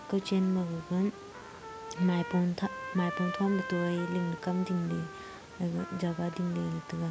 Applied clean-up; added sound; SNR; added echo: none; Trumpet; 11 dB; none.